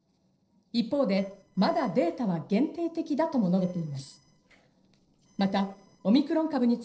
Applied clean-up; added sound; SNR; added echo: neural separator model SepFormer DNS4.